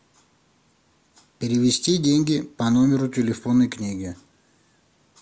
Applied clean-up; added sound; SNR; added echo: none; none; none; none.